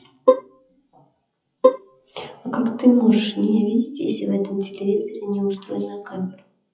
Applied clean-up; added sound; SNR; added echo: classical method WPE with log-MMSE.